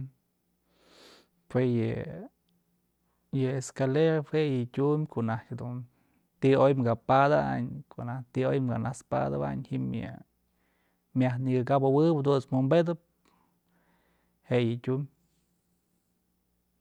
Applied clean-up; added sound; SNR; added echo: none; none; none; none.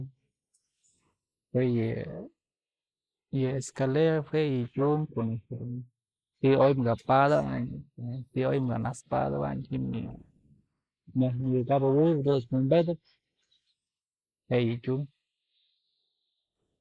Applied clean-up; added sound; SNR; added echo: neural mask model Resemble Enhance denoiser.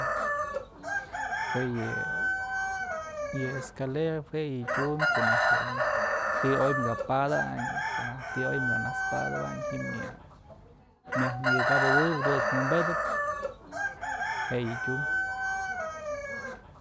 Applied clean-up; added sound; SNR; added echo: none; Chicken, rooster; -3 dB; none.